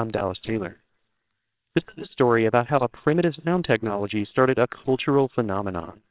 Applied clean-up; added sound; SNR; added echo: neural separator model SepFormer WHAMR!.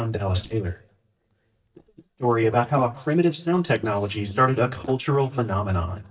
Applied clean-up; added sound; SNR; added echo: neural mask model DeepFilterNet 3.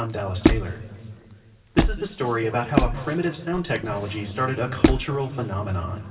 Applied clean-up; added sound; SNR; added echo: none; Squeak; 0 dB; reverberation time 2.3 s.